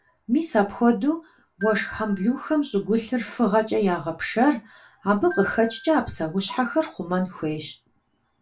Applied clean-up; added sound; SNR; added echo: none; Glockenspiel; 18 dB; reverberation time 0.2 s.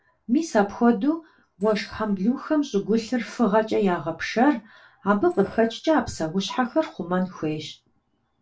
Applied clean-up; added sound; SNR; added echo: neural separator model SepFormer DNS4.